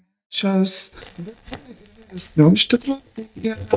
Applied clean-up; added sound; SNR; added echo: neural mask model DeepFilterNet 3.